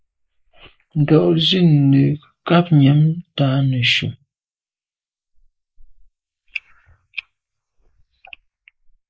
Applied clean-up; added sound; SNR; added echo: neural mask model Resemble Enhance denoiser.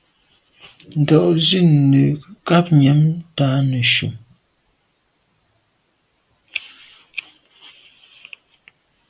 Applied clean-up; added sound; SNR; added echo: none; none; none; none.